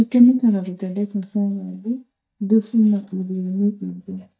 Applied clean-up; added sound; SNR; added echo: neural mask model DeepFilterNet 3.